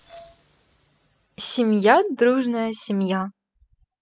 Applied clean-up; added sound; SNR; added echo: classical method spectral subtraction.